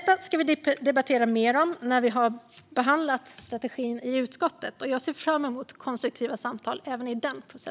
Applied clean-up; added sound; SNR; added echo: none; none; none; none.